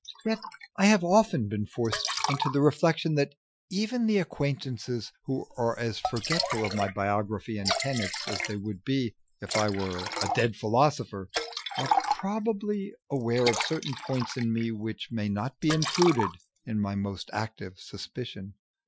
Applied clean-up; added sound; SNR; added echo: classical method Wiener filter.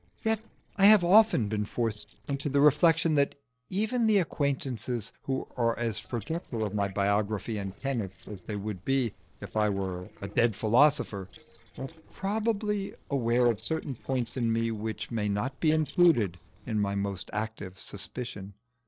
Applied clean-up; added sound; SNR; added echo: neural separator model SepFormer DNS4.